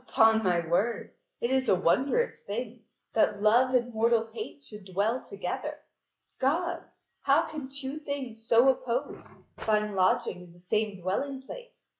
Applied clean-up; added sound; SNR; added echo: classical method log-MMSE.